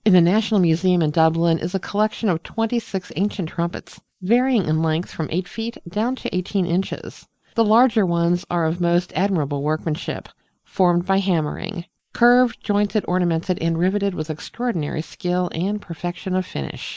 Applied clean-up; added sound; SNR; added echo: neural mask model Resemble Enhance denoiser.